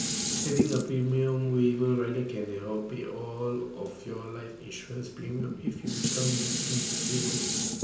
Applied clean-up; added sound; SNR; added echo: none; Dishes, pots, and pans; 2 dB; reverberation time 0.9 s.